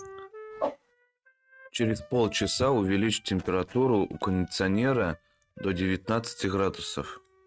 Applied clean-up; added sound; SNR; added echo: neural mask model RNNoise.